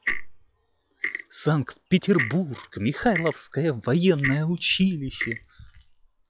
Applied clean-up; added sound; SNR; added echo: classical method log-MMSE.